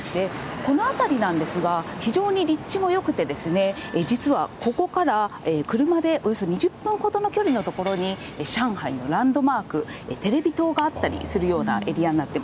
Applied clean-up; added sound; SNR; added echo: none; none; none; none.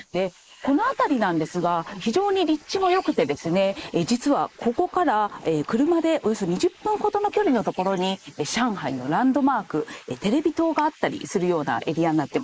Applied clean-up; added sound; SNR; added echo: neural mask model Resemble Enhance denoiser.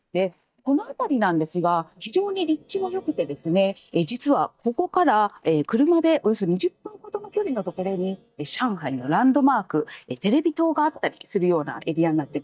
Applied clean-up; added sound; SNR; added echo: neural mask model DeepFilterNet 3.